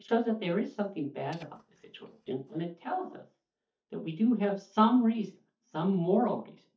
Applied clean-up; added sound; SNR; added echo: neural mask model DeepFilterNet 3.